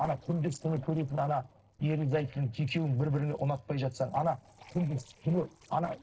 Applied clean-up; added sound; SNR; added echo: neural separator model SepFormer DNS4.